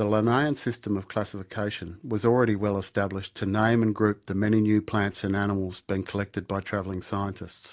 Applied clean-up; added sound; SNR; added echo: none; none; none; none.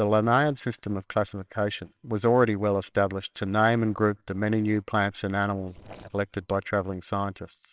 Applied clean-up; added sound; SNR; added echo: neural separator model SepFormer WHAMR!.